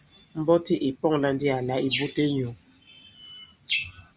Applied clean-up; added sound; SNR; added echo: none; none; none; none.